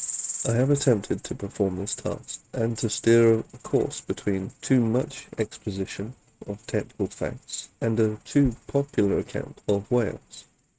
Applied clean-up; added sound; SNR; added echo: neural mask model RNNoise.